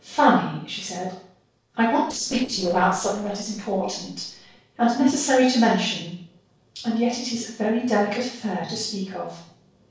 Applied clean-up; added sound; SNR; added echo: neural separator model SepFormer DNS4.